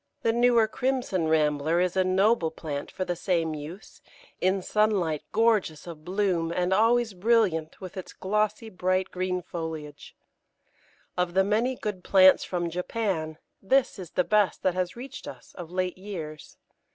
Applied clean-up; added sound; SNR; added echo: none; none; none; none.